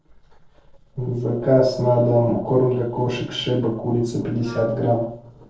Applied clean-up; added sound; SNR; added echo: neural separator model SepFormer DNS4.